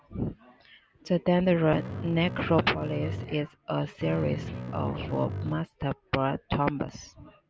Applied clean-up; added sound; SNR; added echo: none; Bass guitar; 6 dB; none.